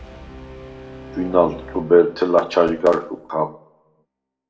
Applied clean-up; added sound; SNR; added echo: none; Brass instrument; 20 dB; reverberation time 0.5 s.